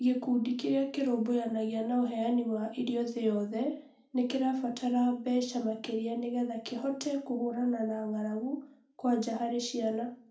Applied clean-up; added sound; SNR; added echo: none; none; none; reverberation time 0.4 s.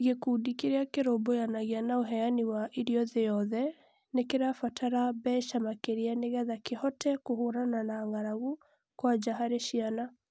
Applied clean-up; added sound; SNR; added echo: none; none; none; none.